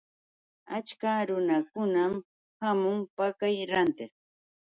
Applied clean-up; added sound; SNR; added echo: none; none; none; none.